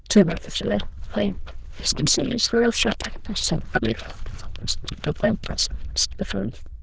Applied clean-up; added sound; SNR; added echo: neural diffusion model UNIVERSE++.